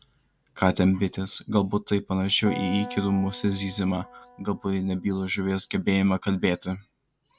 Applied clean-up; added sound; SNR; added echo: none; Acoustic guitar; 16 dB; none.